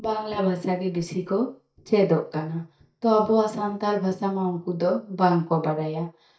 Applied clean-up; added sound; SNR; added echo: neural mask model DeepFilterNet 3.